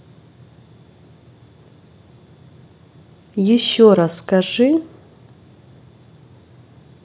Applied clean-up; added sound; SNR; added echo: none; none; none; none.